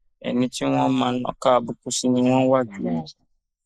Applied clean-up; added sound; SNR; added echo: neural mask model Resemble Enhance denoiser.